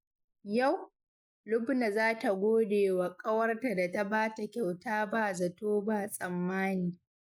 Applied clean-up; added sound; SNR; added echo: neural mask model Resemble Enhance denoiser.